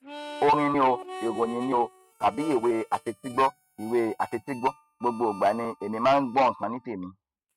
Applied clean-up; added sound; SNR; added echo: neural mask model RNNoise.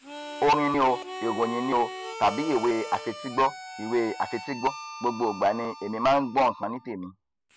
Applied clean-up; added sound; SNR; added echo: none; Harmonica; 12 dB; none.